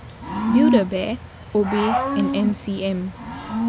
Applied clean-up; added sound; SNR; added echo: none; Cricket / Growling; 1 dB; none.